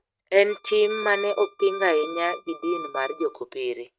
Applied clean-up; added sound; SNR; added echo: neural mask model RNNoise.